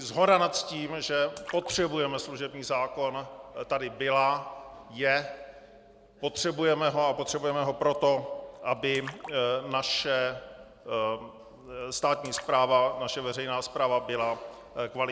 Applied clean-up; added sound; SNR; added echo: none; Splash, splatter; 20 dB; none.